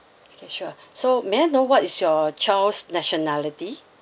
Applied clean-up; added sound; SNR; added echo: none; none; none; none.